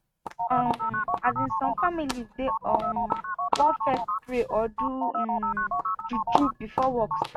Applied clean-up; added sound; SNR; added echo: neural mask model RNNoise.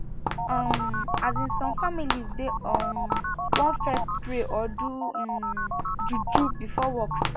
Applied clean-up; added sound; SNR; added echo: none; Telephone + Walk, footsteps; -3 dB; none.